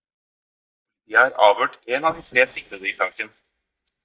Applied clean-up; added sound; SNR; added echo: neural mask model DeepFilterNet 3.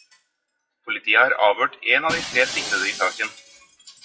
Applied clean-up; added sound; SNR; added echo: classical method WPE with log-MMSE.